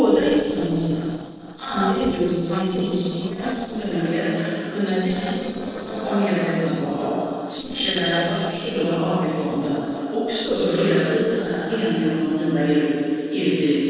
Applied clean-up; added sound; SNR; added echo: neural separator model SepFormer DNS4.